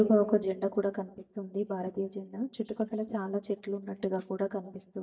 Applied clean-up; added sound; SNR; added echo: neural mask model DeepFilterNet 3.